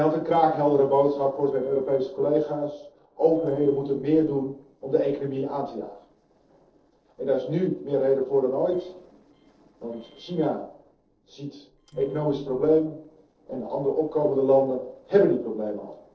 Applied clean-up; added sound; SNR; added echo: neural separator model SepFormer DNS4.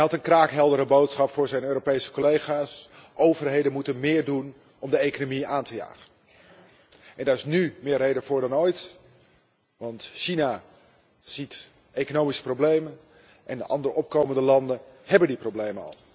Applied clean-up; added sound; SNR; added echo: none; none; none; none.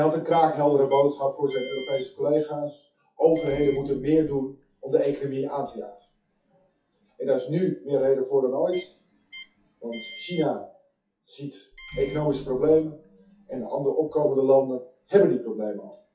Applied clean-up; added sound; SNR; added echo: classical method WPE with log-MMSE.